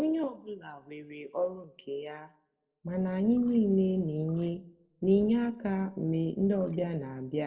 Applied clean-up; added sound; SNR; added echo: neural separator model SepFormer DNS4.